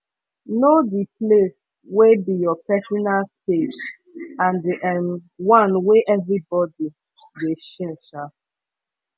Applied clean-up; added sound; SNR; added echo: none; none; none; none.